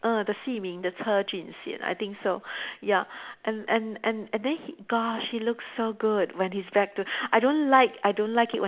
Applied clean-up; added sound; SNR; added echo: none; none; none; none.